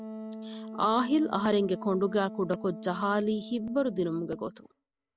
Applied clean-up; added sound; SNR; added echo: none; Wind instrument, woodwind instrument; 13 dB; none.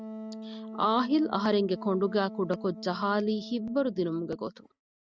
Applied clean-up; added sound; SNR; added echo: neural mask model RNNoise.